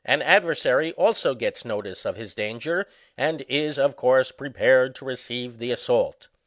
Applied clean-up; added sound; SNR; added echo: none; none; none; none.